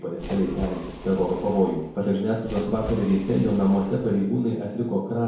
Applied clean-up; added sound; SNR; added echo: none; Splash, splatter; 14 dB; reverberation time 0.9 s.